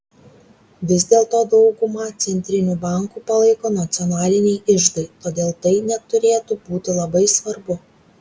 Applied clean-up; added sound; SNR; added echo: none; none; none; none.